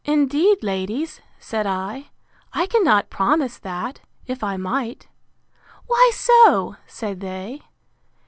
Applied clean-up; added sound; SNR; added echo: none; none; none; none.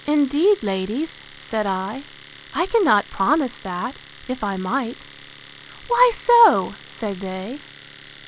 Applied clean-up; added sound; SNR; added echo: none; Domestic sounds, home sounds; 19 dB; none.